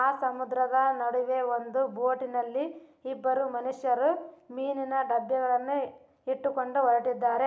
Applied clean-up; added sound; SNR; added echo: none; none; none; none.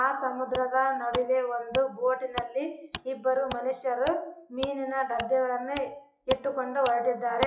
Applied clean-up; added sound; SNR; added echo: classical method WPE with log-MMSE.